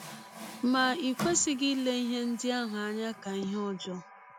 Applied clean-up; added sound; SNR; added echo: none; Water tap, faucet; 13 dB; none.